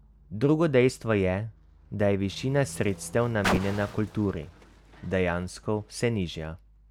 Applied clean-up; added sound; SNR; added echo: none; Car; 12 dB; none.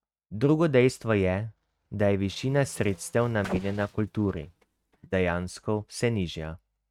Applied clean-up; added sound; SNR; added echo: neural mask model RNNoise.